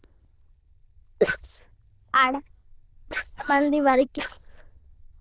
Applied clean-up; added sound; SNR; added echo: neural diffusion model UNIVERSE++.